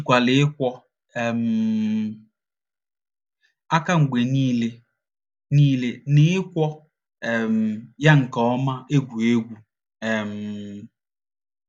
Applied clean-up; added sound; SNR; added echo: none; none; none; none.